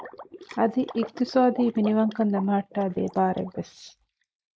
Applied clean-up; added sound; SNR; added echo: neural mask model Resemble Enhance denoiser.